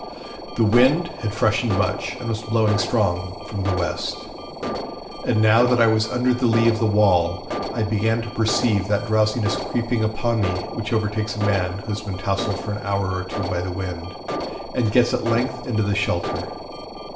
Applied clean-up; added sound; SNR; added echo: none; Alarm; 8 dB; reverberation time 1.6 s.